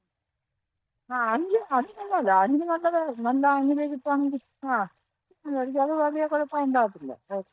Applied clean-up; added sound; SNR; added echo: neural mask model DeepFilterNet 3.